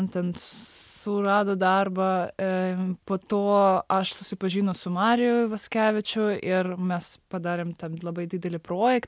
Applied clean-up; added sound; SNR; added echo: none; none; none; none.